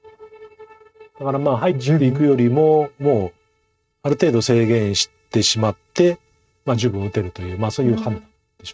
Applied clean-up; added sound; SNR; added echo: neural mask model RNNoise.